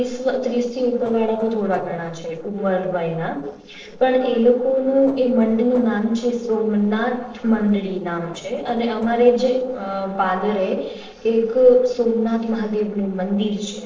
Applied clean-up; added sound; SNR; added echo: neural separator model SepFormer DNS4.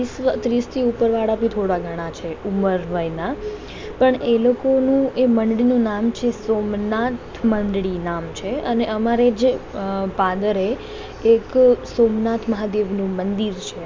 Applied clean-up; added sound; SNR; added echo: none; none; none; none.